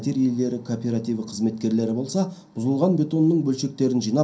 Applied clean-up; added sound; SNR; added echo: none; none; none; reverberation time 0.3 s.